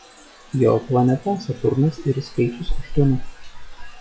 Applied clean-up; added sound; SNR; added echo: classical method WPE with log-MMSE.